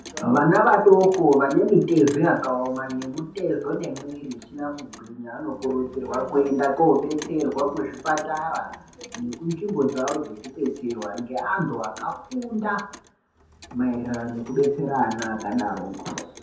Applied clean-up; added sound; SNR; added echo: none; Clock; 20 dB; reverberation time 0.5 s.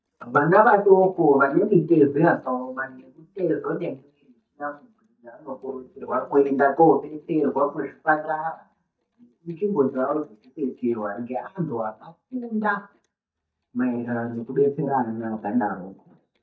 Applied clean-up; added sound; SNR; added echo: neural mask model DeepFilterNet 3.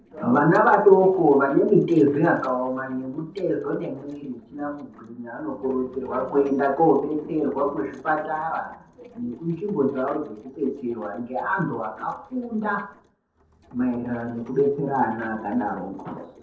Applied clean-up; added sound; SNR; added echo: neural separator model SepFormer DNS4.